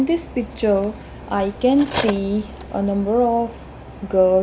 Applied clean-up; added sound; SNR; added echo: none; Cutlery, silverware; 9 dB; none.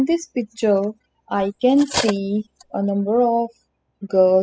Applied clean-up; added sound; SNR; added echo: classical method spectral subtraction.